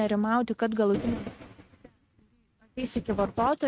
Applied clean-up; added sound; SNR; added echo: neural mask model RNNoise.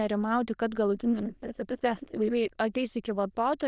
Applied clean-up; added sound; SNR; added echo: neural diffusion model UNIVERSE++.